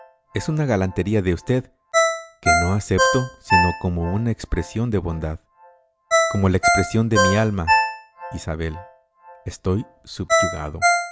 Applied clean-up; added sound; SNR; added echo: none; Ringtone; 0 dB; none.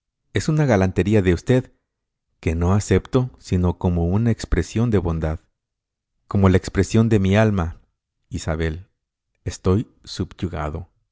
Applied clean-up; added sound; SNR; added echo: none; none; none; none.